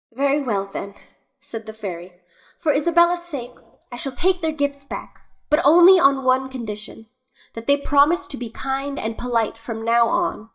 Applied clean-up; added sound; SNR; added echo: neural mask model DeepFilterNet 3.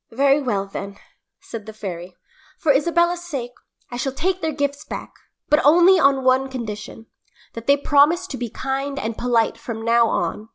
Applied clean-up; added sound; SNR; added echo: none; none; none; none.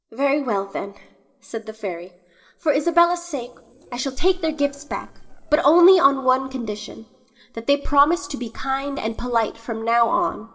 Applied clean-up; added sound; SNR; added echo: neural separator model SepFormer DNS4.